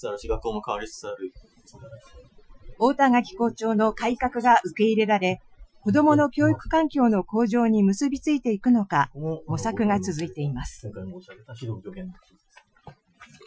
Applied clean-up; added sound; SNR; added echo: classical method Wiener filter.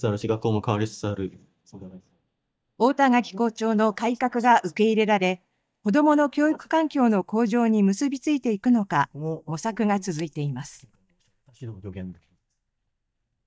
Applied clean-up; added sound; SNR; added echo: neural mask model DeepFilterNet 3.